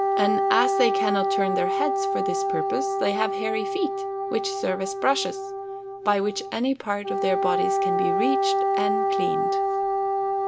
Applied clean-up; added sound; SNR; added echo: none; Wind instrument, woodwind instrument; -3 dB; none.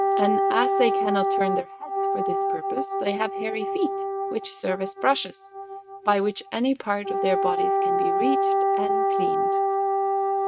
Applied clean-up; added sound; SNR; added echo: neural mask model RNNoise.